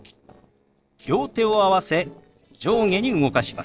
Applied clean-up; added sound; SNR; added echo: neural separator model SepFormer DNS4.